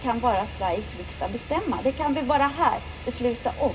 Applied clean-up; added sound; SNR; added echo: none; none; none; reverberation time 0.2 s.